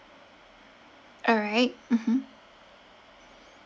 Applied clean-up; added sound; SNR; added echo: none; none; none; none.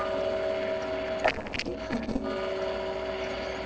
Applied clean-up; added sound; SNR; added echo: neural separator model SepFormer DNS4.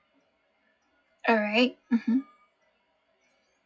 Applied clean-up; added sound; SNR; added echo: classical method WPE with log-MMSE.